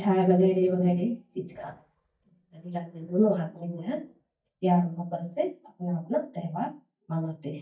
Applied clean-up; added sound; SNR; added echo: neural mask model DeepFilterNet 3.